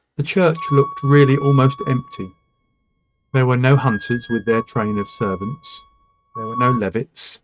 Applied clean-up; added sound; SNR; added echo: neural mask model RNNoise.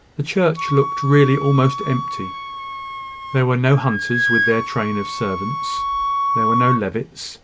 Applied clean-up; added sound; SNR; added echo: none; Wind instrument, woodwind instrument; 4 dB; none.